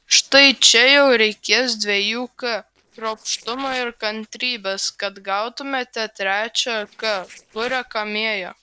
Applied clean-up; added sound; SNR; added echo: neural separator model SepFormer DNS4.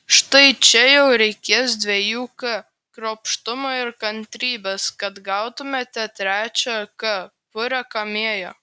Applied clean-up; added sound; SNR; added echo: none; none; none; none.